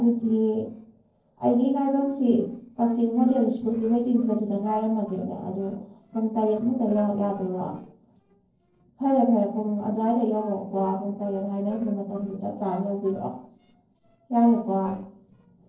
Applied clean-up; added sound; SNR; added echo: neural separator model SepFormer DNS4.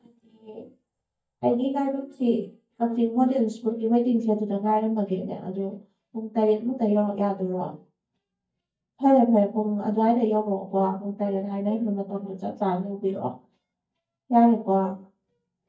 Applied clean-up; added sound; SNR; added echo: neural mask model DeepFilterNet 3.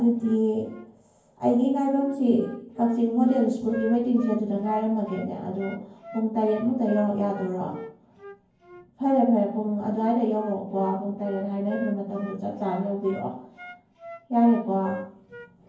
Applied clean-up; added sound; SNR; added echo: none; Wind instrument, woodwind instrument; 17 dB; reverberation time 0.9 s.